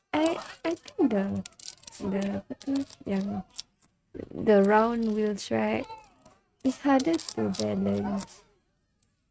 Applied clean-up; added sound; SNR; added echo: neural mask model RNNoise.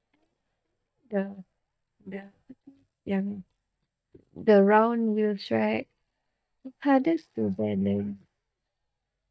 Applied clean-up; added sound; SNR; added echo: neural mask model DeepFilterNet 3.